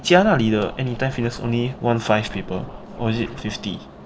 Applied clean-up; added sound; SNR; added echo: none; Scratching (performance technique); 16 dB; none.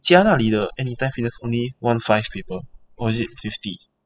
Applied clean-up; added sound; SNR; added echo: classical method spectral subtraction.